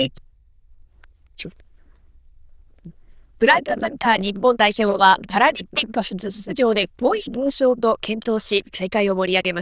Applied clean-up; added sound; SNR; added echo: neural diffusion model UNIVERSE++.